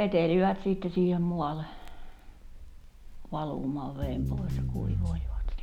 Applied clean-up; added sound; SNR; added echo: none; Crackle; 5 dB; none.